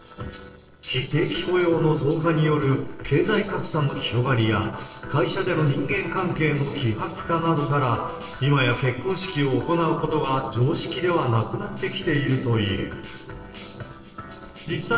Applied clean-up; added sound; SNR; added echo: neural separator model SepFormer DNS4.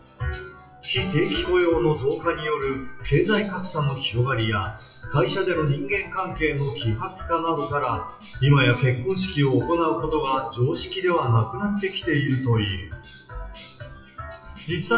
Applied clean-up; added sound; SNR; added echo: classical method WPE with log-MMSE.